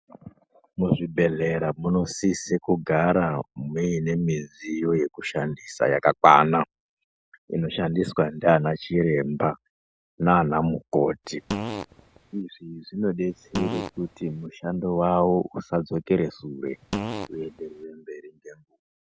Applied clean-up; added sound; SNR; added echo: none; Fart; 9 dB; none.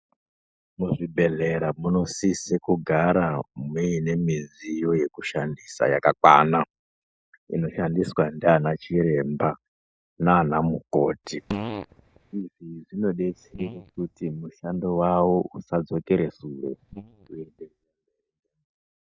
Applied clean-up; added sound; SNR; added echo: neural mask model DeepFilterNet 3.